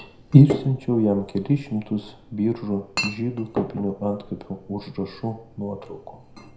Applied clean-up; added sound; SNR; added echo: none; Chink, clink; 11 dB; reverberation time 0.4 s.